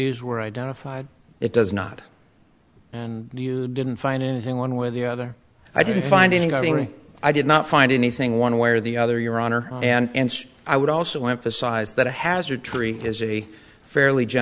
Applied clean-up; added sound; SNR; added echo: none; none; none; none.